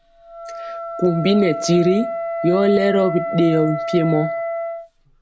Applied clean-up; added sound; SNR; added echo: none; Wind instrument, woodwind instrument; 7 dB; none.